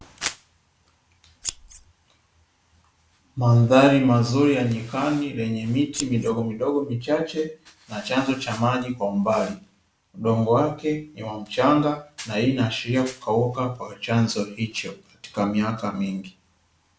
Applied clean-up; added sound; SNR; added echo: none; Scissors; 11 dB; none.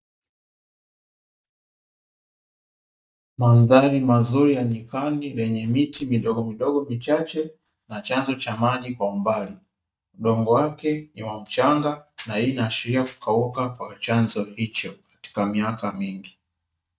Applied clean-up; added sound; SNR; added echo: neural mask model DeepFilterNet 3.